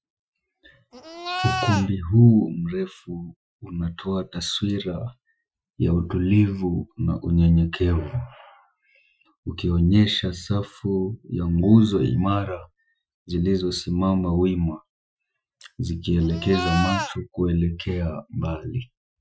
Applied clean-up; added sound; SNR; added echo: classical method Wiener filter.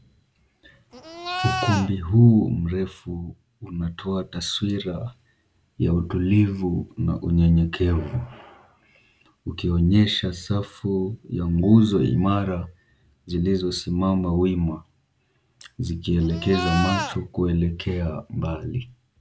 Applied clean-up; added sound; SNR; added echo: none; Livestock, farm animals, working animals; 6 dB; none.